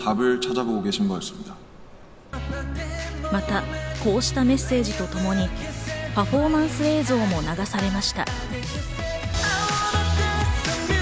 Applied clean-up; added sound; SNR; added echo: none; none; none; none.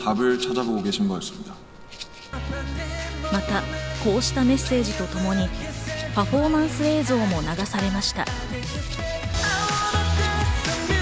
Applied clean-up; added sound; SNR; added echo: none; Rattle (instrument) + Trumpet; 19 dB; none.